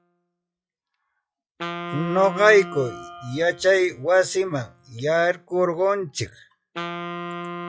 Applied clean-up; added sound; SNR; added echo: classical method log-MMSE.